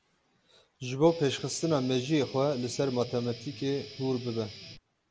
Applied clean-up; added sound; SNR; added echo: none; Guitar; 16 dB; none.